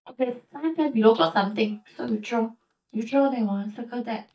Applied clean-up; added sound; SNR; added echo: neural mask model DeepFilterNet 3.